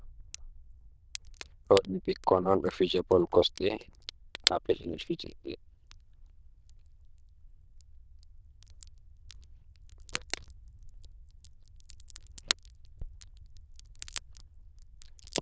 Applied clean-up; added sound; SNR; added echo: neural diffusion model UNIVERSE++.